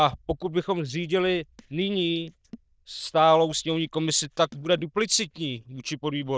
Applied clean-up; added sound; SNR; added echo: neural diffusion model UNIVERSE++.